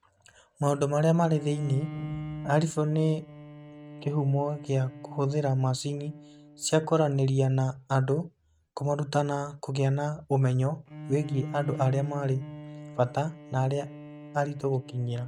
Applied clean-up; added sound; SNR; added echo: neural mask model RNNoise.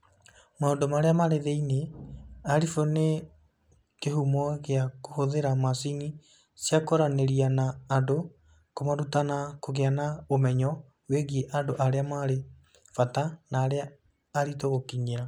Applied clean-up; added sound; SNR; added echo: none; none; none; none.